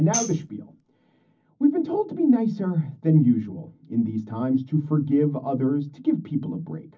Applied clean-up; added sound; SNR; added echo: none; Tambourine; 11 dB; reverberation time 0.4 s.